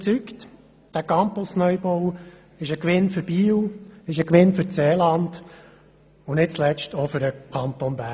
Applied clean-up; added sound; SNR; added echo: none; none; none; none.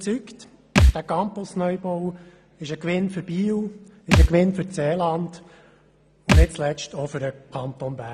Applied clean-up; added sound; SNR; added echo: none; Thump, thud; -5 dB; none.